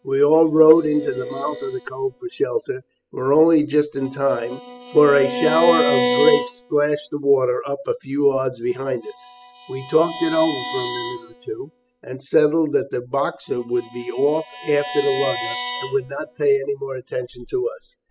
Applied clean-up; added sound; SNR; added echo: classical method spectral subtraction.